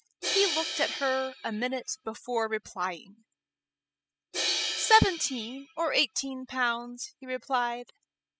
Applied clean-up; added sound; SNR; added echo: classical method spectral subtraction.